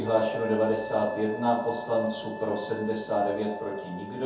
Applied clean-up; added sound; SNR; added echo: none; Wind instrument, woodwind instrument; 14 dB; reverberation time 0.6 s.